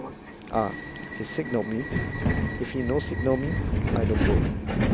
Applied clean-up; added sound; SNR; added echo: none; Subway, metro, underground; -3 dB; none.